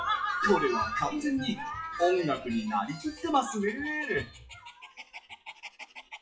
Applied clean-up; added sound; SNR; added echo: classical method WPE with log-MMSE.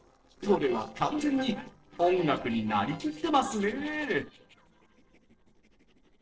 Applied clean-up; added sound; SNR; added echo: neural separator model SepFormer DNS4.